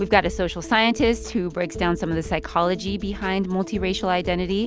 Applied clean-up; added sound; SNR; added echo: none; none; none; none.